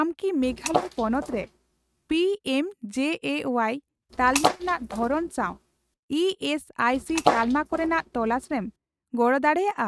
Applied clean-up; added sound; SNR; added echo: neural mask model RNNoise.